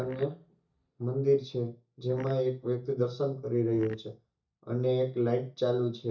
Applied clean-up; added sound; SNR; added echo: neural mask model DeepFilterNet 3.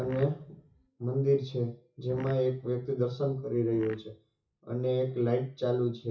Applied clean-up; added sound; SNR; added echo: classical method WPE with log-MMSE.